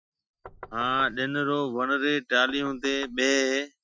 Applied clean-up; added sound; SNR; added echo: classical method Wiener filter.